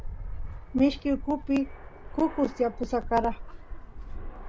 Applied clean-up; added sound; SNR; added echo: none; Fixed-wing aircraft, airplane; 8 dB; none.